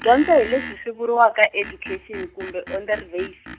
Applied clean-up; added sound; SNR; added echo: none; Screech; 15 dB; none.